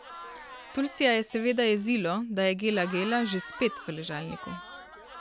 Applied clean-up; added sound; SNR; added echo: none; Crowd / Cheering; 15 dB; none.